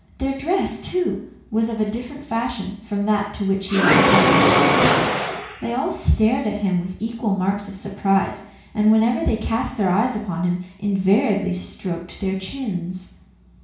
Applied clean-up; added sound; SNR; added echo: none; Mechanisms; -4 dB; reverberation time 0.6 s.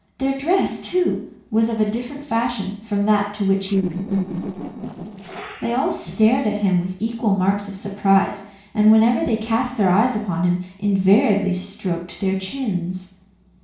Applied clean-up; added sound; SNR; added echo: neural separator model SepFormer DNS4.